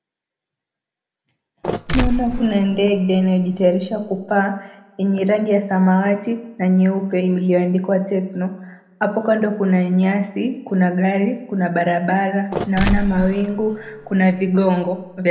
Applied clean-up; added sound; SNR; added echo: none; Mechanisms; 7 dB; reverberation time 0.7 s.